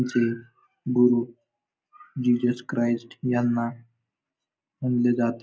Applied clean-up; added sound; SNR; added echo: none; none; none; none.